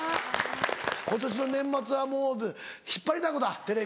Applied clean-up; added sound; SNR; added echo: none; none; none; none.